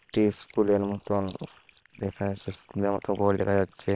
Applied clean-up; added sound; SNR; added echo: neural separator model SepFormer WHAM!.